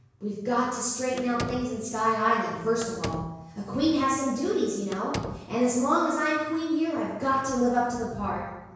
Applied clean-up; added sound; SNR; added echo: none; Slam; 12 dB; reverberation time 1.0 s.